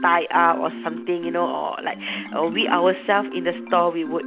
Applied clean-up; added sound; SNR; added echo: none; Marimba, xylophone; 10 dB; none.